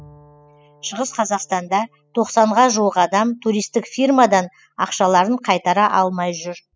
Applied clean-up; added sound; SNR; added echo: classical method spectral subtraction.